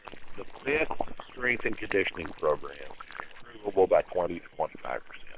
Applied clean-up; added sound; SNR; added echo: neural separator model SepFormer WHAM!.